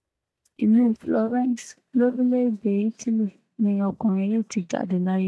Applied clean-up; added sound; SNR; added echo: neural mask model DeepFilterNet 3.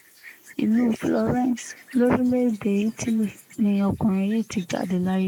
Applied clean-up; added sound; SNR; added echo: neural mask model Resemble Enhance denoiser.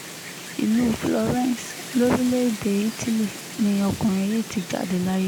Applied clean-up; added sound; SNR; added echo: none; Wind; 13 dB; none.